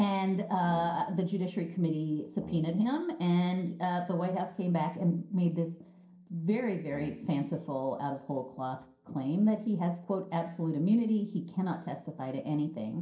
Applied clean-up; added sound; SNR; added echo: neural separator model SepFormer DNS4.